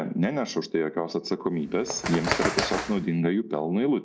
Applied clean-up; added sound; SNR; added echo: none; Bird; 5 dB; none.